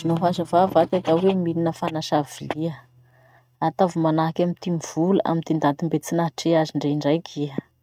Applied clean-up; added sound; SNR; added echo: neural mask model RNNoise.